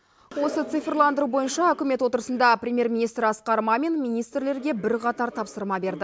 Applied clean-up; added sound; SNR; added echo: none; none; none; none.